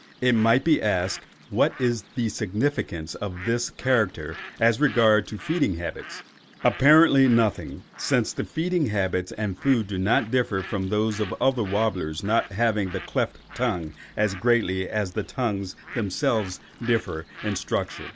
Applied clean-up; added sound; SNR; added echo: none; Bird; 19 dB; none.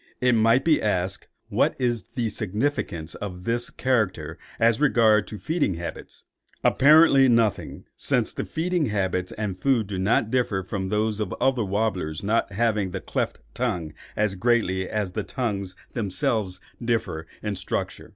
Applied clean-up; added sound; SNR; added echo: none; none; none; none.